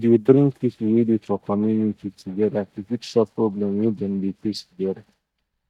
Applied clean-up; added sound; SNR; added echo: neural mask model DeepFilterNet 3.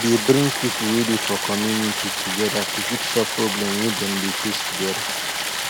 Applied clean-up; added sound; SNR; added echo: none; Stream; 1 dB; none.